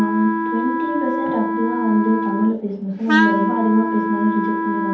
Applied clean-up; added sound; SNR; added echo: none; Wind instrument, woodwind instrument; 1 dB; reverberation time 0.6 s.